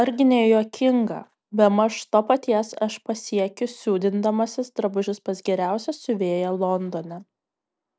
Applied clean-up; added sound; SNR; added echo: none; none; none; none.